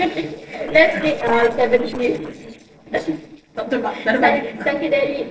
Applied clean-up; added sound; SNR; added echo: neural separator model SepFormer DNS4.